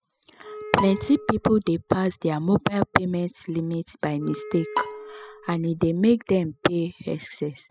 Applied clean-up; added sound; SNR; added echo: classical method spectral subtraction.